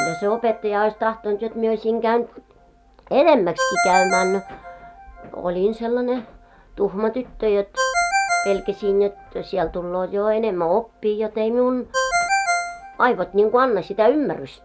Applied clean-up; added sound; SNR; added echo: none; Ringtone; 6 dB; none.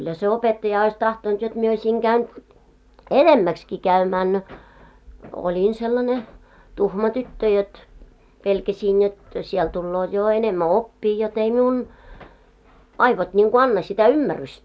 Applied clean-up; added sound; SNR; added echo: none; none; none; none.